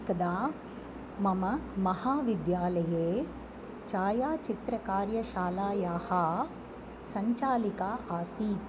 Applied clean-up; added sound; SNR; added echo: none; none; none; none.